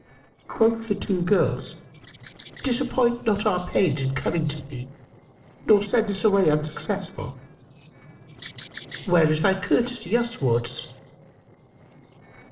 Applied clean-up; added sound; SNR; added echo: neural separator model SepFormer DNS4.